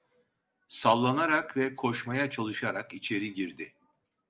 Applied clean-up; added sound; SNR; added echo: none; none; none; none.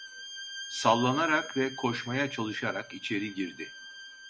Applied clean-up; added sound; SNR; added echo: none; Bowed string instrument; 12 dB; none.